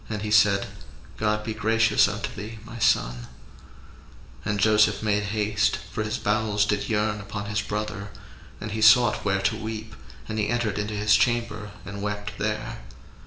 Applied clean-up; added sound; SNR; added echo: none; none; none; reverberation time 0.8 s.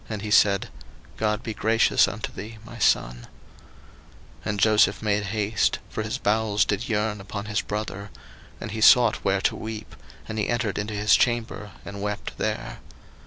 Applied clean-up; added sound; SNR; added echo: none; none; none; none.